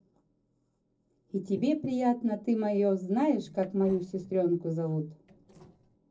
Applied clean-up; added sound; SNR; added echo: neural separator model SepFormer DNS4.